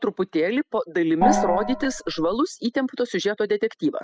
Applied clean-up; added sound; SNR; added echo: classical method spectral subtraction.